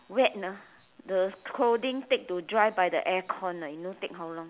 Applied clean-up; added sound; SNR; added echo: none; none; none; none.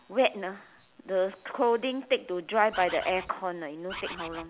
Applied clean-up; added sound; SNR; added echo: none; Bird; 11 dB; none.